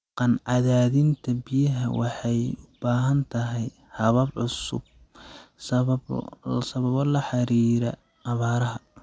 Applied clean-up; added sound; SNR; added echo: none; none; none; none.